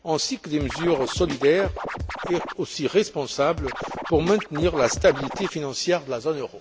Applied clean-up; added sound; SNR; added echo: none; Scratching (performance technique); 7 dB; none.